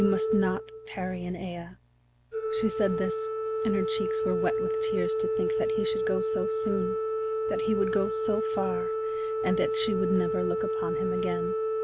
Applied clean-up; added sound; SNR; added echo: none; Organ; -2 dB; none.